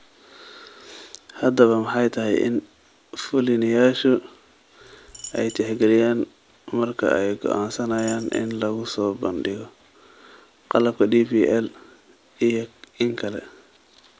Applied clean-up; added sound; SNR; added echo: none; Coin (dropping); 20 dB; none.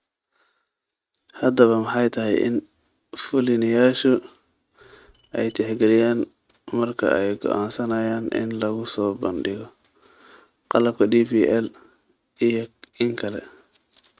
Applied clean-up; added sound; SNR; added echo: neural mask model RNNoise.